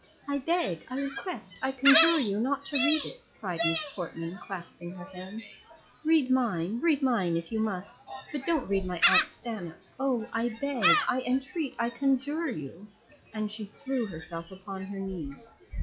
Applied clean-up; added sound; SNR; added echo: classical method log-MMSE.